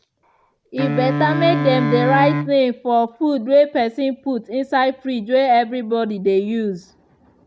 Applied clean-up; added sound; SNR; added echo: none; Wind instrument, woodwind instrument; 3 dB; none.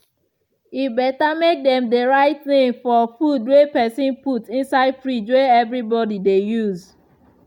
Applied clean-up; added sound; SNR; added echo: none; none; none; none.